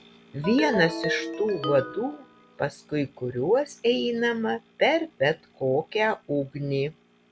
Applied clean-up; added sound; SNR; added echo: none; Ringtone; 7 dB; none.